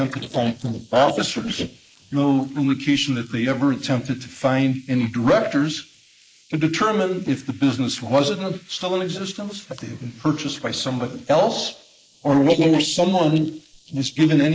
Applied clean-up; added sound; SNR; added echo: neural mask model Resemble Enhance denoiser.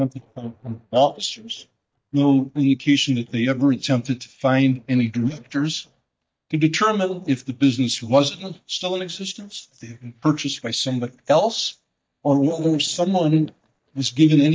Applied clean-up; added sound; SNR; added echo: neural mask model DeepFilterNet 3.